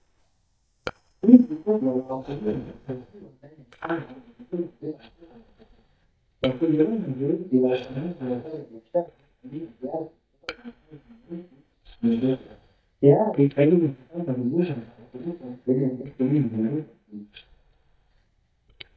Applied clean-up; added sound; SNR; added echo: neural mask model DeepFilterNet 3.